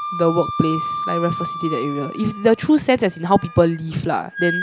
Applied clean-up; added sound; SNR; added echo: none; Wind instrument, woodwind instrument; 9 dB; none.